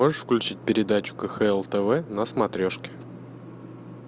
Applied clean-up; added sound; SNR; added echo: none; none; none; none.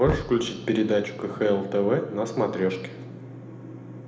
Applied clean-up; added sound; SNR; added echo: none; Knock; 14 dB; reverberation time 0.8 s.